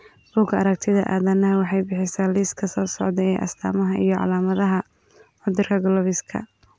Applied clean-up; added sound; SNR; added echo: none; none; none; none.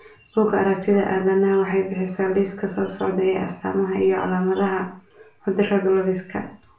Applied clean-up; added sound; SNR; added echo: none; none; none; reverberation time 0.4 s.